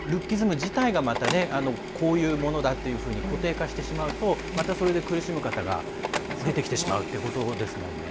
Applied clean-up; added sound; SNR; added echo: none; Printer; 6 dB; none.